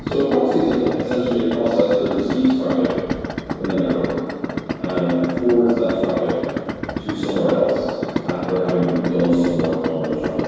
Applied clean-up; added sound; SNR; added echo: none; Idling; 6 dB; reverberation time 2.0 s.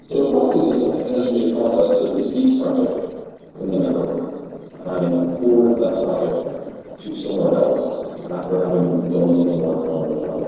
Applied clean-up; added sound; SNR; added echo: neural separator model SepFormer DNS4.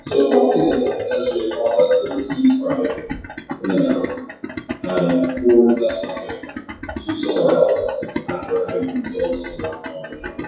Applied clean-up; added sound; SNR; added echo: classical method WPE with log-MMSE.